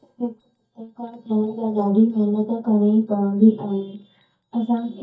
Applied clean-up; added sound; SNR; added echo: neural mask model DeepFilterNet 3.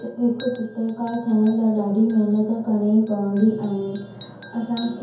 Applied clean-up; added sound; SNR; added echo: none; Chink, clink; 13 dB; reverberation time 0.6 s.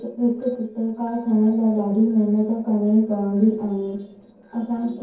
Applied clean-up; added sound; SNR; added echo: neural separator model SepFormer DNS4.